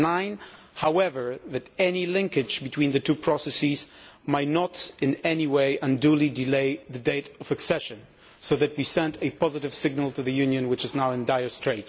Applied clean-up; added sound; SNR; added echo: none; none; none; none.